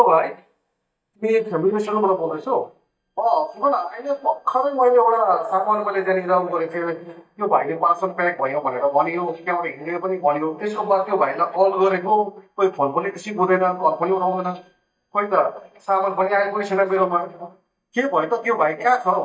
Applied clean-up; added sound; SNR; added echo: neural mask model DeepFilterNet 3.